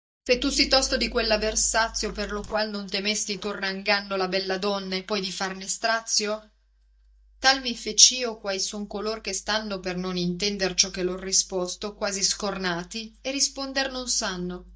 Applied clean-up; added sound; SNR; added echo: neural mask model DeepFilterNet 3.